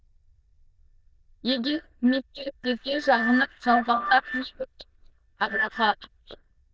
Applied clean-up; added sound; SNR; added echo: neural diffusion model UNIVERSE++.